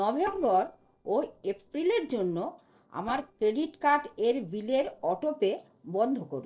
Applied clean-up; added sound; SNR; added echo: neural separator model SepFormer DNS4.